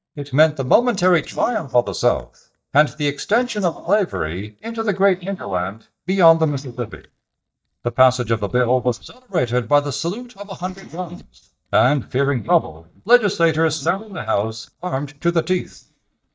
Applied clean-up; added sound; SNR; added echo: neural mask model DeepFilterNet 3.